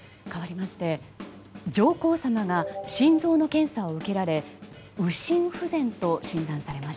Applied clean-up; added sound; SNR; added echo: none; Drum kit; 18 dB; none.